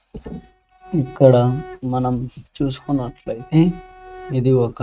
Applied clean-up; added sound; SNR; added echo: neural mask model RNNoise.